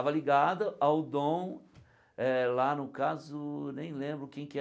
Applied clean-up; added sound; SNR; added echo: none; none; none; none.